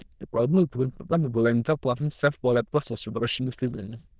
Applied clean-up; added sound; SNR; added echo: neural diffusion model UNIVERSE++.